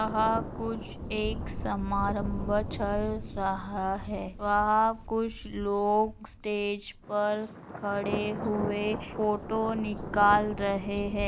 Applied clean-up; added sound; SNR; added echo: none; Thunder; 8 dB; none.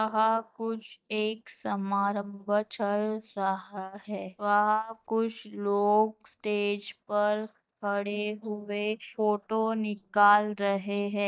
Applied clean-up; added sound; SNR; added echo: neural mask model DeepFilterNet 3.